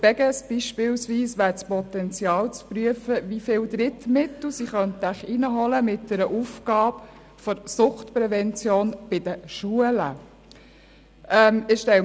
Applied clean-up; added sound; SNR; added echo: none; none; none; none.